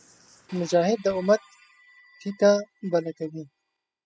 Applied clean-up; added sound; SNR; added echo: classical method spectral subtraction.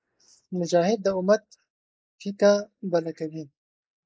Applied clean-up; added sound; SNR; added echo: neural mask model Resemble Enhance denoiser.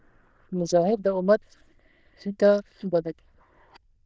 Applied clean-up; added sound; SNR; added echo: neural diffusion model UNIVERSE++.